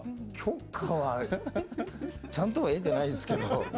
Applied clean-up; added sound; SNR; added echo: none; none; none; none.